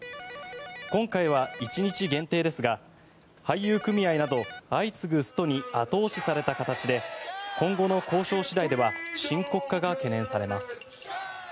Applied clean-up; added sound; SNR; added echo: none; Electric guitar; 12 dB; none.